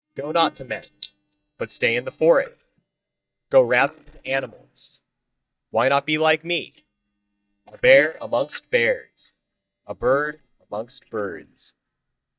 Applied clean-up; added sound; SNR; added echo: neural mask model DeepFilterNet 3.